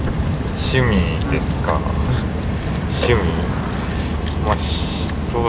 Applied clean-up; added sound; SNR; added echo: none; Chewing, mastication; 20 dB; none.